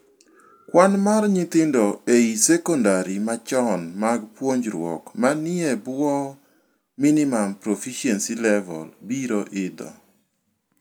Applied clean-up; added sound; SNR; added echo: none; none; none; none.